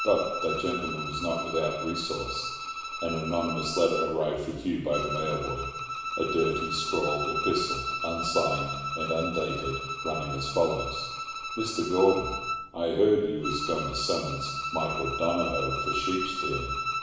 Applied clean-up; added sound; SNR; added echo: none; Bowed string instrument; 4 dB; reverberation time 1.0 s.